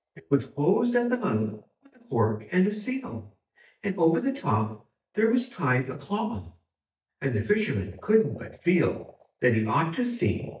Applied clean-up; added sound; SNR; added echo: neural mask model DeepFilterNet 3.